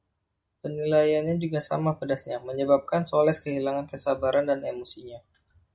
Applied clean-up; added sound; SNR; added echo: none; none; none; none.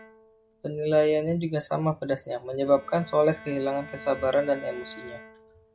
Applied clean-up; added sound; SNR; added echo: none; Bowed string instrument; 20 dB; none.